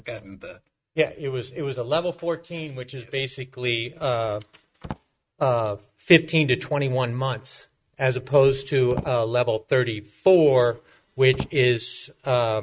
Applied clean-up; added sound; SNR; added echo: neural mask model RNNoise.